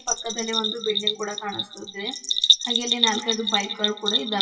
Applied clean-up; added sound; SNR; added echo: classical method WPE with log-MMSE.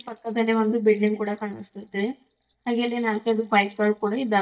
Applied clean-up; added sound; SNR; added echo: neural mask model DeepFilterNet 3.